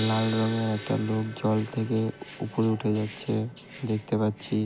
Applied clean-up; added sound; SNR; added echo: none; Gong; 14 dB; none.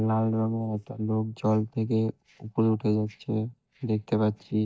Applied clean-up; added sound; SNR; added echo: neural mask model DeepFilterNet 3.